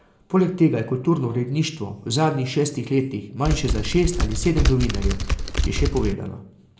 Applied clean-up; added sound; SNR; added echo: none; Typing; -1 dB; reverberation time 0.4 s.